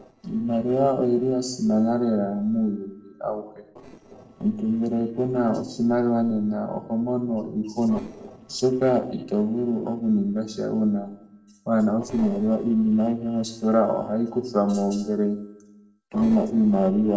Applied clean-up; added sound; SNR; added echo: neural separator model SepFormer DNS4.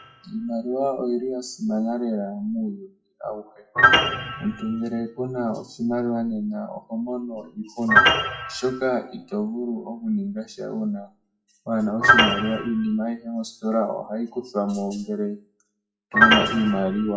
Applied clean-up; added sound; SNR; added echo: classical method WPE with log-MMSE.